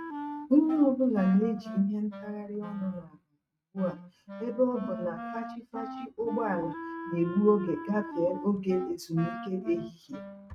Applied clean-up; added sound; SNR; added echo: neural mask model RNNoise.